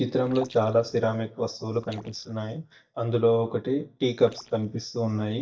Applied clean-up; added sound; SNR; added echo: neural mask model DeepFilterNet 3.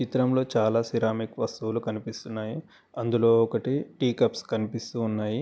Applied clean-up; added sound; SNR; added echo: none; none; none; none.